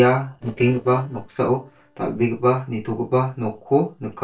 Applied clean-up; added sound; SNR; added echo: neural separator model SepFormer DNS4.